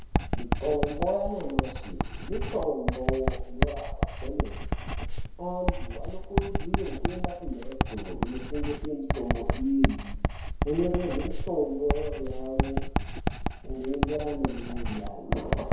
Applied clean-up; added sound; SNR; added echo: none; Writing; -3 dB; reverberation time 0.7 s.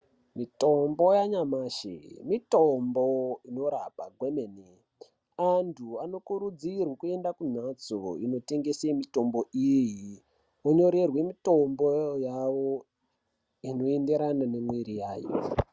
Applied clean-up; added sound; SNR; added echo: none; none; none; none.